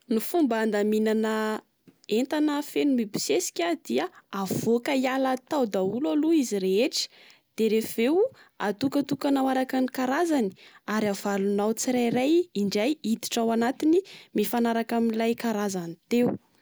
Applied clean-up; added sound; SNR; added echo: none; none; none; none.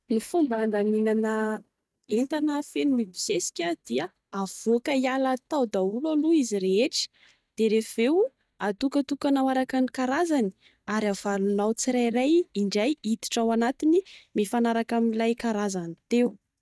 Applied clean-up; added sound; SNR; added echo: neural mask model DeepFilterNet 3.